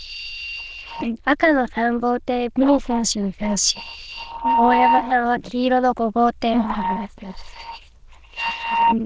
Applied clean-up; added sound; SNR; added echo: neural diffusion model UNIVERSE++.